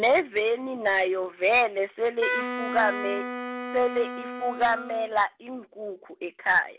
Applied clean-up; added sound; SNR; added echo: none; Wind instrument, woodwind instrument; 7 dB; none.